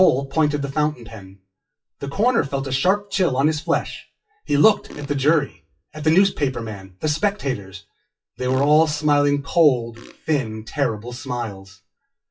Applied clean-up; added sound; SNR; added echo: classical method WPE with log-MMSE.